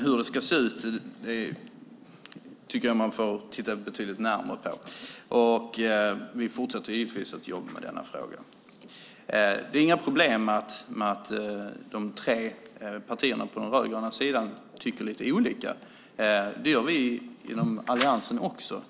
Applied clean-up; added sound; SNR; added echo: none; none; none; none.